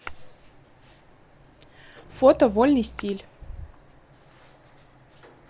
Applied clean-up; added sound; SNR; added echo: none; Tap / Glass + Growling; 19 dB; none.